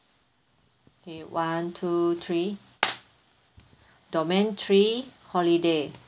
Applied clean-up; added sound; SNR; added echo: none; none; none; none.